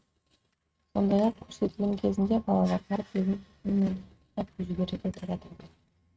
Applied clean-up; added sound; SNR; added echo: neural mask model RNNoise.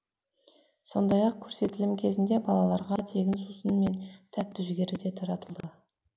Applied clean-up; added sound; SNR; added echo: none; none; none; none.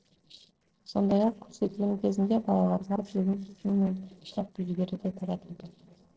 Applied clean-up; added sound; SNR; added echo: neural separator model SepFormer DNS4.